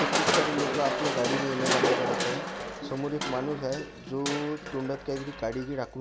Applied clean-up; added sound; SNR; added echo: none; Crushing; -1 dB; none.